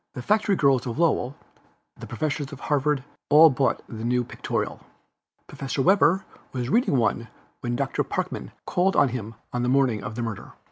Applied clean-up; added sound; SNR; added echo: none; none; none; none.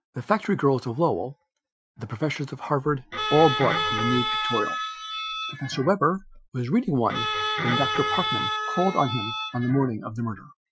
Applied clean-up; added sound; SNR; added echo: classical method Wiener filter.